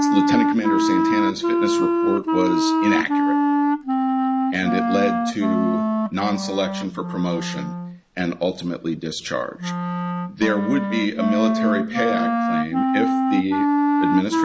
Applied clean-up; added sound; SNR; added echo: none; Wind instrument, woodwind instrument; -4 dB; none.